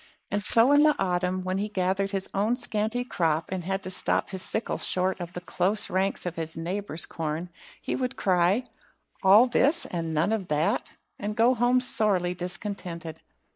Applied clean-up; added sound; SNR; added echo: neural mask model Resemble Enhance denoiser.